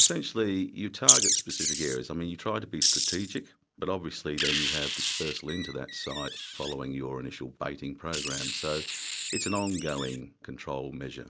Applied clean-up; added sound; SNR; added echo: none; Wild animals; -3 dB; none.